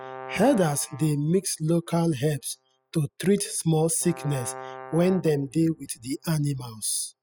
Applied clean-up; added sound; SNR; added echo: classical method spectral subtraction.